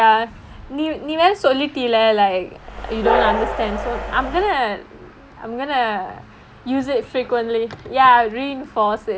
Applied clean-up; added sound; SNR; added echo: none; Train; 4 dB; none.